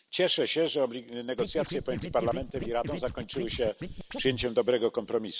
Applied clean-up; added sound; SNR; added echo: none; Scratching (performance technique); 8 dB; none.